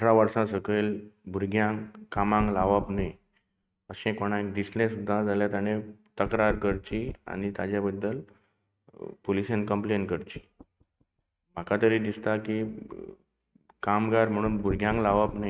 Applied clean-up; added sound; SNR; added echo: neural mask model RNNoise.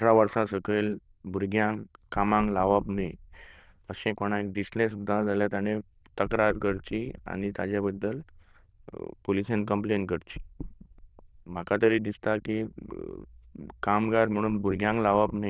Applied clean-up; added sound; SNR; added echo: neural diffusion model UNIVERSE++.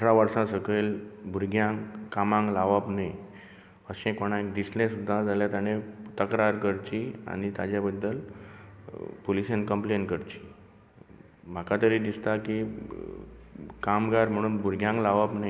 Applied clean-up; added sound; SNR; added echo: none; none; none; none.